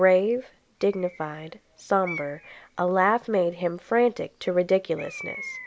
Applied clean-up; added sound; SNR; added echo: none; Bird; 18 dB; none.